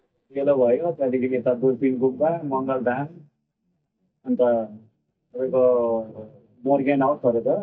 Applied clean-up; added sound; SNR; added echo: neural mask model DeepFilterNet 3.